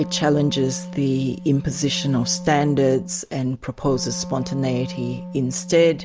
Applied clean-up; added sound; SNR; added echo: none; Wind instrument, woodwind instrument; 12 dB; none.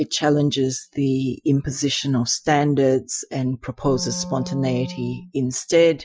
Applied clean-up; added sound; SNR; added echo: classical method Wiener filter.